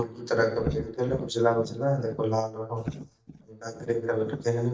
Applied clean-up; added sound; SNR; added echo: neural mask model DeepFilterNet 3.